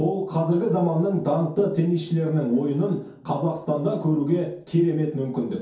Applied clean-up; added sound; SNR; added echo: none; none; none; reverberation time 0.6 s.